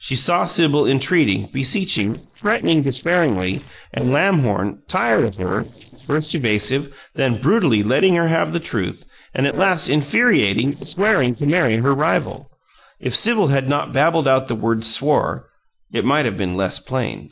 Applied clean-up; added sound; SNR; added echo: neural separator model SepFormer DNS4.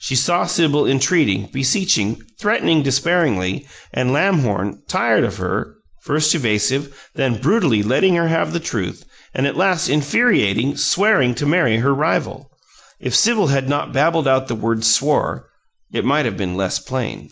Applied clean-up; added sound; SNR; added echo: none; none; none; none.